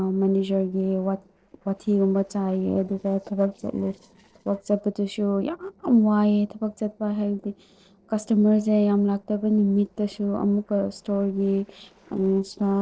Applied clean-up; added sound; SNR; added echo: neural separator model SepFormer DNS4.